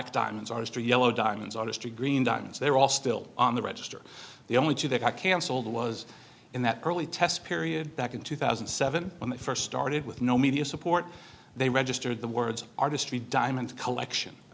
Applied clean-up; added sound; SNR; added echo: none; none; none; none.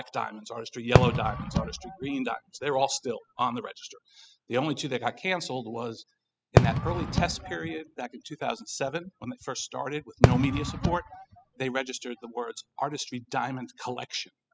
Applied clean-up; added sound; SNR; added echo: classical method spectral subtraction.